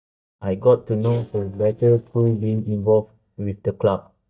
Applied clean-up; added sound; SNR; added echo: neural mask model DeepFilterNet 3.